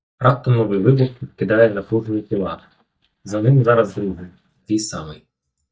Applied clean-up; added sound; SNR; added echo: neural mask model DeepFilterNet 3.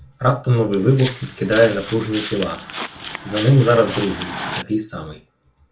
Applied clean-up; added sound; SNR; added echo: none; Walk, footsteps; 10 dB; reverberation time 0.2 s.